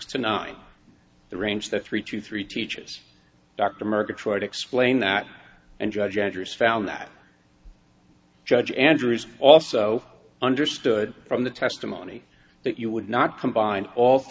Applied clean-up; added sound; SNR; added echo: none; none; none; none.